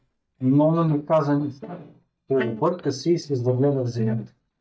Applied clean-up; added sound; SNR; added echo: neural mask model DeepFilterNet 3.